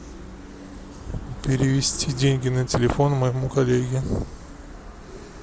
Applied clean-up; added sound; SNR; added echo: none; none; none; none.